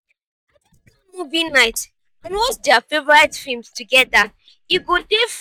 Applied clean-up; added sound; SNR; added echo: neural mask model DeepFilterNet 3.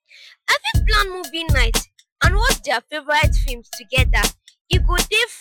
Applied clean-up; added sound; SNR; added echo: classical method Wiener filter.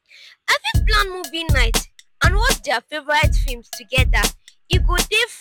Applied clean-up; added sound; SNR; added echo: none; Drum kit; -4 dB; none.